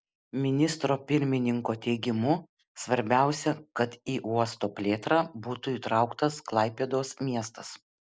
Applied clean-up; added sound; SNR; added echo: none; none; none; none.